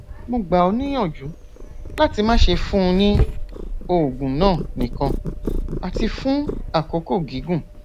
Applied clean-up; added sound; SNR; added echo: none; Purr; 3 dB; none.